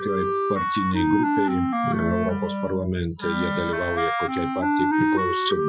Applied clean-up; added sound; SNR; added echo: classical method Wiener filter.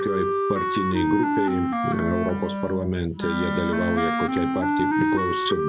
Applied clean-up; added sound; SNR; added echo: none; Wind instrument, woodwind instrument; -2 dB; none.